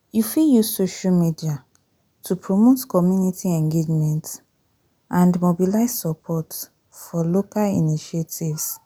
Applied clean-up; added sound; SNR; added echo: none; none; none; none.